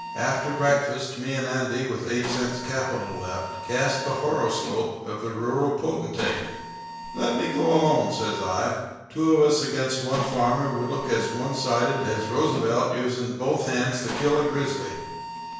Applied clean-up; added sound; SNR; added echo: none; Mechanisms; 12 dB; reverberation time 1.0 s.